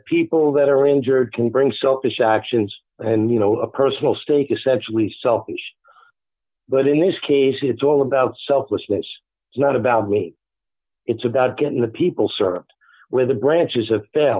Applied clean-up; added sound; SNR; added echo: none; none; none; none.